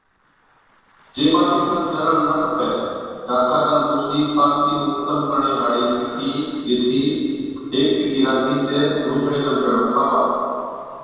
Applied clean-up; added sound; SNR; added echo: neural separator model SepFormer DNS4.